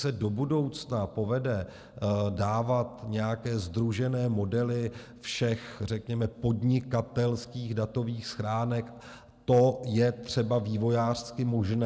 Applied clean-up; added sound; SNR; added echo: none; none; none; none.